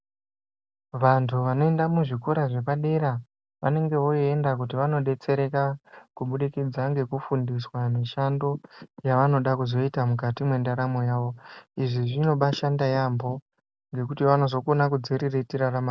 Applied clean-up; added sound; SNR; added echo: none; none; none; none.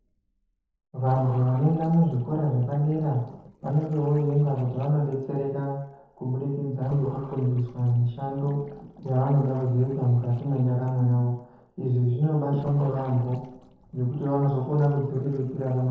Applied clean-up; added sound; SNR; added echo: neural separator model SepFormer DNS4.